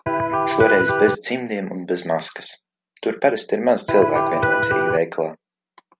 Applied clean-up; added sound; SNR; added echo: none; Electric guitar; -2 dB; none.